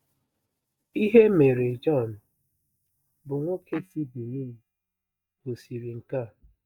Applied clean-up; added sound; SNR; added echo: neural mask model DeepFilterNet 3.